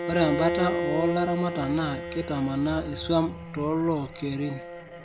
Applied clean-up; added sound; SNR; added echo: none; Bowed string instrument; 6 dB; none.